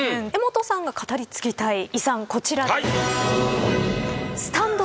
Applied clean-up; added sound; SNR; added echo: none; none; none; none.